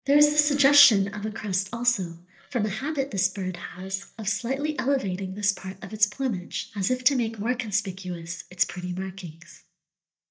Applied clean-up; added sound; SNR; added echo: neural mask model DeepFilterNet 3.